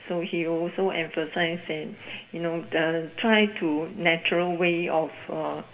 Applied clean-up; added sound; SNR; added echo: none; none; none; reverberation time 1.3 s.